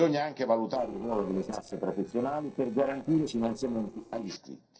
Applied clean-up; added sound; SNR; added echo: neural separator model SepFormer DNS4.